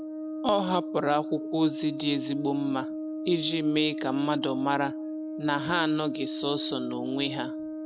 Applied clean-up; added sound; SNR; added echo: none; Brass instrument; 6 dB; none.